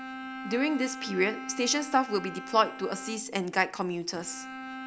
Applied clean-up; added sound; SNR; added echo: none; Bowed string instrument; 11 dB; none.